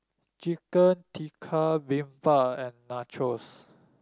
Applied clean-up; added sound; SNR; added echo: none; none; none; none.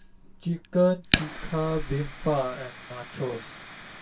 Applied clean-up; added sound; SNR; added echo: none; Fire; 4 dB; reverberation time 0.1 s.